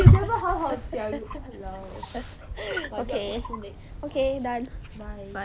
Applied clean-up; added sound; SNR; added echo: none; Wild animals; -4 dB; none.